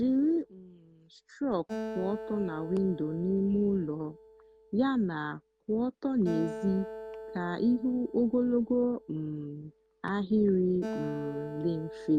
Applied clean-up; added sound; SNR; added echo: none; Acoustic guitar; 13 dB; none.